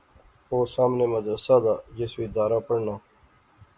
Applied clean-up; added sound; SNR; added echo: none; none; none; none.